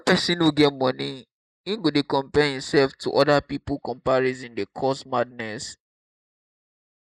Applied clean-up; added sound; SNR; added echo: neural mask model Resemble Enhance denoiser.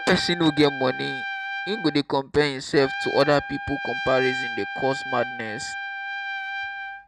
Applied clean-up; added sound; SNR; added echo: none; Trumpet; 7 dB; none.